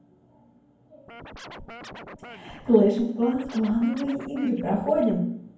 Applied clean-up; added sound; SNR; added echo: none; Scratching (performance technique); 17 dB; reverberation time 0.9 s.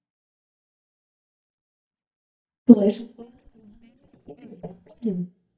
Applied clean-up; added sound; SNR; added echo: neural mask model DeepFilterNet 3.